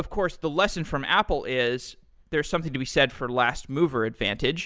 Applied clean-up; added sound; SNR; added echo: none; none; none; none.